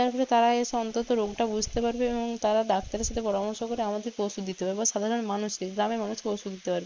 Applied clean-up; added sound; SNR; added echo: neural mask model Resemble Enhance denoiser.